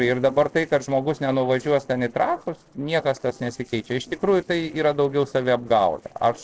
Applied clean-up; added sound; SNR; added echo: neural separator model SepFormer DNS4.